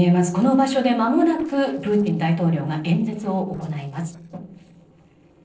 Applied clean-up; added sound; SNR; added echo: neural separator model SepFormer DNS4.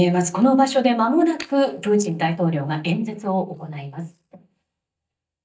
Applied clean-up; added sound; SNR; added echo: neural mask model DeepFilterNet 3.